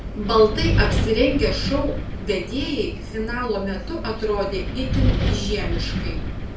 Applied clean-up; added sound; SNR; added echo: none; Wind; 0 dB; reverberation time 0.4 s.